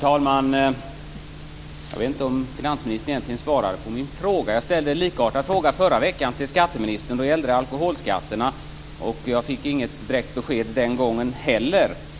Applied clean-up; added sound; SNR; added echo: none; none; none; none.